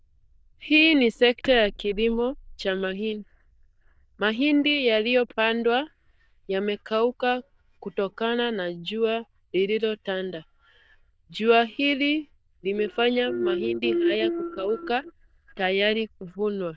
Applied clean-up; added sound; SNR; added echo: neural diffusion model UNIVERSE++.